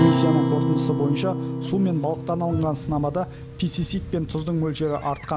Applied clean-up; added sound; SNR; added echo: none; Acoustic guitar; 2 dB; none.